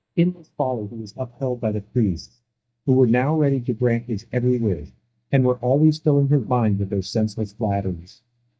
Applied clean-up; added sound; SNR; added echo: neural mask model DeepFilterNet 3.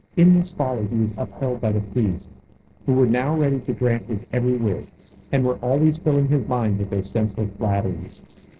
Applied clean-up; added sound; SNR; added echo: neural separator model SepFormer DNS4.